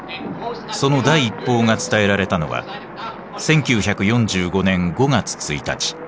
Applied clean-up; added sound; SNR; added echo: none; none; none; none.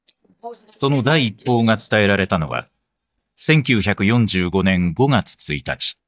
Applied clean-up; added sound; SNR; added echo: neural mask model DeepFilterNet 3.